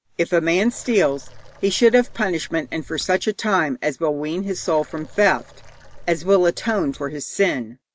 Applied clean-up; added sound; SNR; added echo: none; Water; 19 dB; none.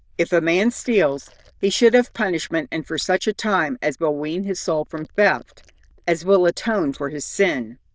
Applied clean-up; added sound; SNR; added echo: neural diffusion model UNIVERSE++.